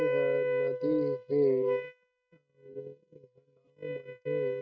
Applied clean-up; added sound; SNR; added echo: neural mask model RNNoise.